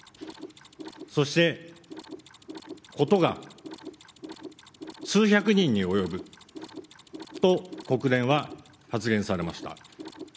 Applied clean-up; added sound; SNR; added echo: none; Mechanisms; 16 dB; none.